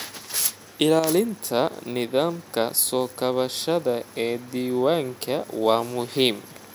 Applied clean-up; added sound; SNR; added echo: none; none; none; none.